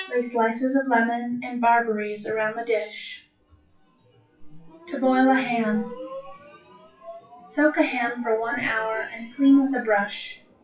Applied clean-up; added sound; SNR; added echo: classical method WPE with log-MMSE.